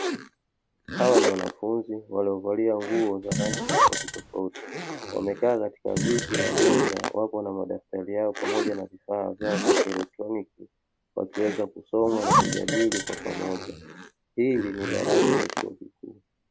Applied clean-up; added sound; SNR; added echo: none; Zipper (clothing) + Fart; 0 dB; none.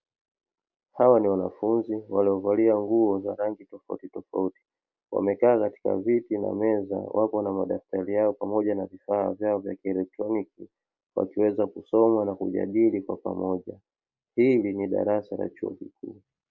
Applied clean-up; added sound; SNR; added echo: none; none; none; none.